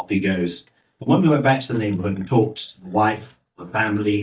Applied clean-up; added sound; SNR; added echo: neural mask model DeepFilterNet 3.